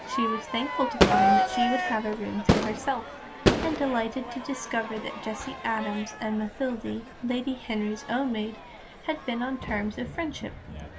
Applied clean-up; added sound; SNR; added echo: none; Crowd / Fireworks; -1 dB; none.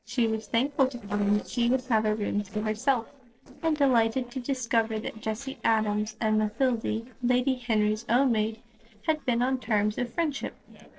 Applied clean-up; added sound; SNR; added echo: neural separator model SepFormer DNS4.